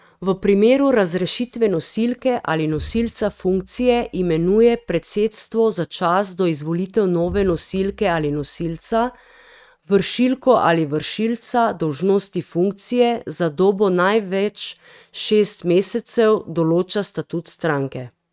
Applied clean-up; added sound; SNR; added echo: neural mask model RNNoise.